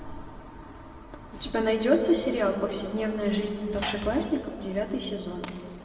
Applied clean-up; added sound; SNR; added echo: none; Sliding door / Slam; 16 dB; reverberation time 2.4 s.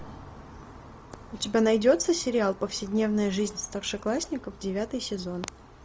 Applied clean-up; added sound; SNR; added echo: none; none; none; none.